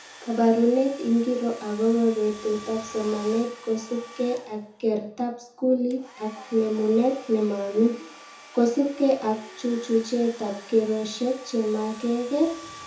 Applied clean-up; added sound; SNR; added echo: none; Domestic sounds, home sounds; 20 dB; reverberation time 0.6 s.